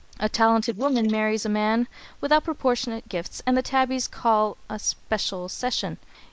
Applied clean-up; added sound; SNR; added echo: neural mask model Resemble Enhance denoiser.